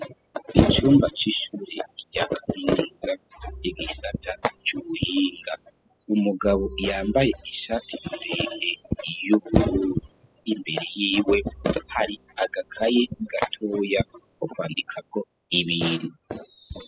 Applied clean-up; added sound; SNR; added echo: classical method spectral subtraction.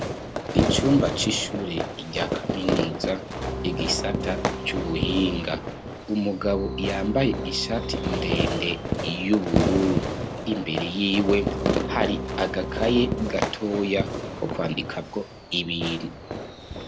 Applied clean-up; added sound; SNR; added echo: none; Bowed string instrument + Fireworks; 1 dB; none.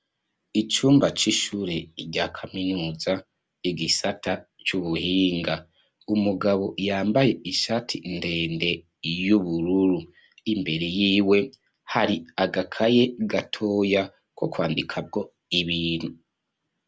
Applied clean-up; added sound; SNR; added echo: none; none; none; none.